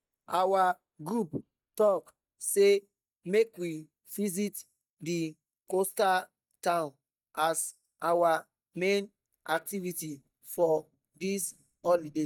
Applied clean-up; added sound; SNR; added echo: neural mask model DeepFilterNet 3.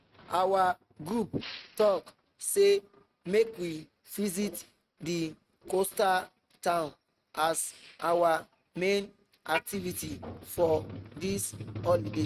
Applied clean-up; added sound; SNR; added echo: neural mask model RNNoise.